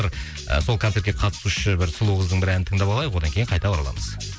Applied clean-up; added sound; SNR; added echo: none; none; none; none.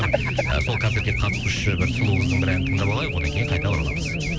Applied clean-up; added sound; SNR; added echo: none; Race car, auto racing / Alarm; 0 dB; none.